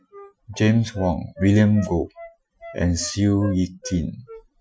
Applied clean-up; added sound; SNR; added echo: classical method Wiener filter.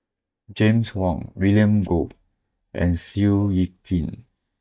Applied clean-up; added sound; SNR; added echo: neural mask model DeepFilterNet 3.